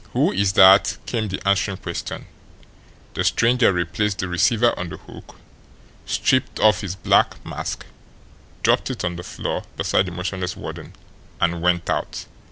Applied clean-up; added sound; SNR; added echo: none; none; none; none.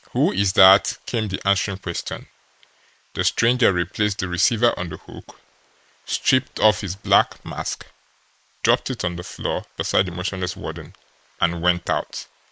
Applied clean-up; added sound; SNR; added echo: neural mask model Resemble Enhance denoiser.